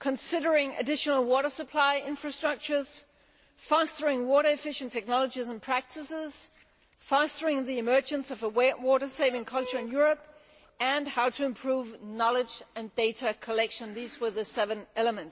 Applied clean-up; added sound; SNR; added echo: none; Fowl; 16 dB; none.